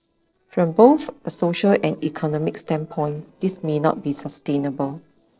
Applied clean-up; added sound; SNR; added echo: neural separator model SepFormer DNS4.